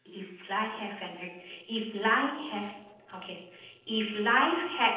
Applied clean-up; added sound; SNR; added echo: neural separator model SepFormer DNS4.